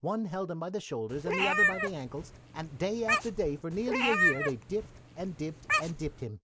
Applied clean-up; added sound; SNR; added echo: none; Meow; -2 dB; none.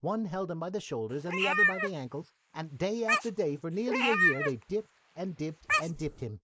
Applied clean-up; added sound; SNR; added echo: neural mask model Resemble Enhance denoiser.